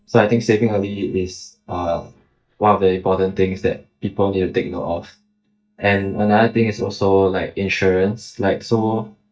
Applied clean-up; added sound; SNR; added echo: neural mask model DeepFilterNet 3.